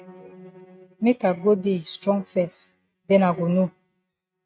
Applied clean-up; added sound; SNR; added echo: neural mask model RNNoise.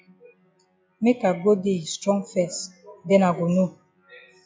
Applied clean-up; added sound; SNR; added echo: classical method log-MMSE.